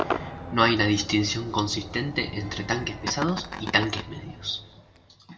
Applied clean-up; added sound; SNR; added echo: none; Crowd / Cheering / Fireworks; 10 dB; reverberation time 1.2 s.